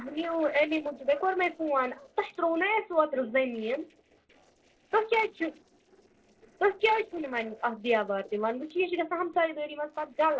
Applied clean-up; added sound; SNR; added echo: neural separator model SepFormer DNS4.